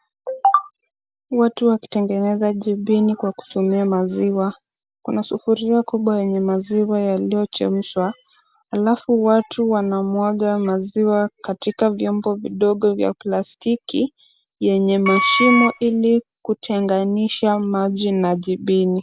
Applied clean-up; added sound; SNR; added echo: none; Wind instrument, woodwind instrument; 2 dB; none.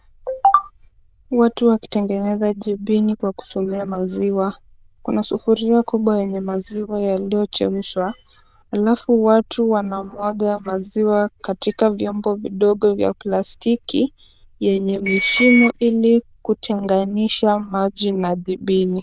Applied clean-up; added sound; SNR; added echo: neural diffusion model UNIVERSE++.